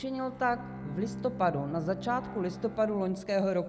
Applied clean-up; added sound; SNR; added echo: none; Bowed string instrument; 11 dB; none.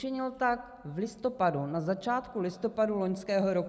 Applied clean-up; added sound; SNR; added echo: none; none; none; none.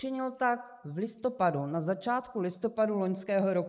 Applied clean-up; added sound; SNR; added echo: neural mask model Resemble Enhance denoiser.